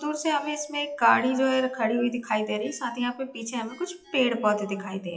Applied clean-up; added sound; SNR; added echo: classical method WPE with log-MMSE.